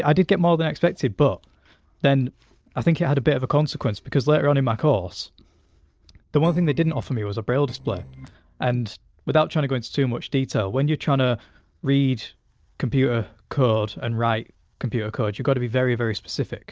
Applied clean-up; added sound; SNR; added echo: neural separator model SepFormer DNS4.